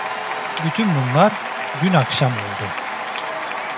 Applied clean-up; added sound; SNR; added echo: none; Applause / Cheering; 4 dB; none.